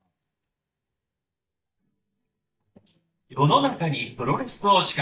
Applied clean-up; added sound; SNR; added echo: neural mask model DeepFilterNet 3.